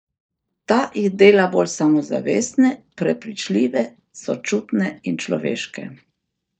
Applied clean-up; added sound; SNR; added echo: neural mask model DeepFilterNet 3.